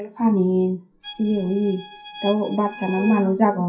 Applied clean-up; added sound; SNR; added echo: classical method WPE with log-MMSE.